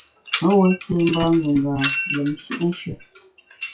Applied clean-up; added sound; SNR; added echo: classical method WPE with log-MMSE.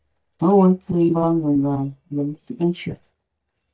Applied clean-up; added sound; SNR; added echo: neural mask model DeepFilterNet 3.